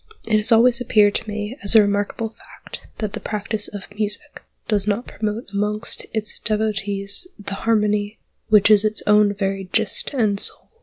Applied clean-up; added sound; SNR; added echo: none; none; none; none.